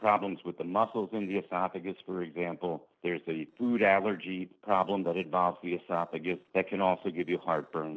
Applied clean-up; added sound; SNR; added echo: neural separator model SepFormer DNS4.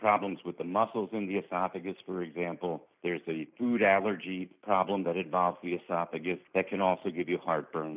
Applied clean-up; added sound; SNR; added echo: neural mask model Resemble Enhance denoiser.